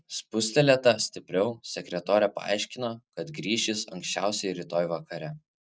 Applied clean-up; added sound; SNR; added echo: none; none; none; none.